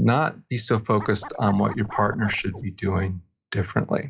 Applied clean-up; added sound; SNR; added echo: classical method log-MMSE.